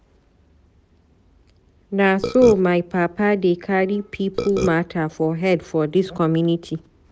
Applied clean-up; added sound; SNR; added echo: none; Burping, eructation; 5 dB; none.